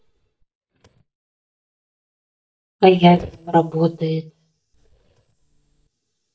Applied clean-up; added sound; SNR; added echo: neural mask model DeepFilterNet 3.